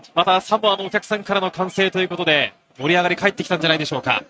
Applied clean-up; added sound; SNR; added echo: neural mask model RNNoise.